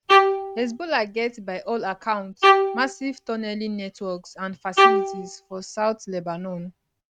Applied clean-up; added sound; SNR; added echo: neural mask model RNNoise.